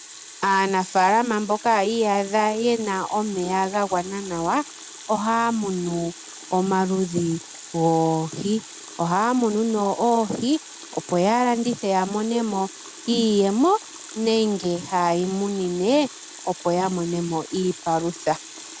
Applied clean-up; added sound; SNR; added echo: none; Water tap, faucet; 16 dB; none.